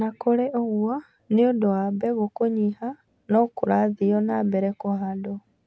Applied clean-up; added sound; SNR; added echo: none; none; none; none.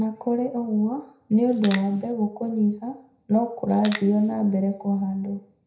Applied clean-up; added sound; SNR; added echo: none; Crackle; 10 dB; reverberation time 0.5 s.